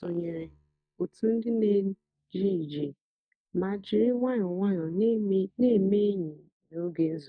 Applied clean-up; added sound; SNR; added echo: neural mask model DeepFilterNet 3.